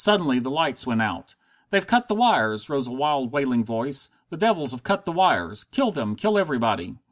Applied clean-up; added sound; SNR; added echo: none; none; none; none.